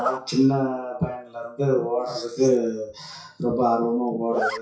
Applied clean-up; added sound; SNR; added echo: classical method WPE with log-MMSE.